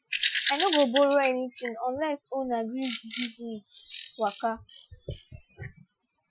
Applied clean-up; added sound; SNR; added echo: classical method Wiener filter.